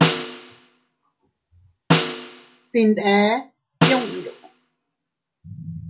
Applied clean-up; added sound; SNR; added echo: none; Snare drum; 0 dB; none.